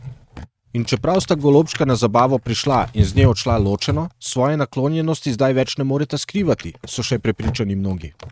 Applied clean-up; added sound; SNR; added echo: neural mask model RNNoise.